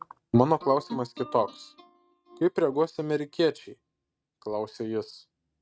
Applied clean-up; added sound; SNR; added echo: neural mask model RNNoise.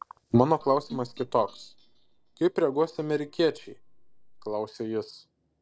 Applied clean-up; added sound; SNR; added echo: neural separator model SepFormer DNS4.